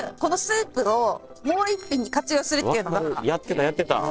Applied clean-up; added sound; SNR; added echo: neural separator model SepFormer DNS4.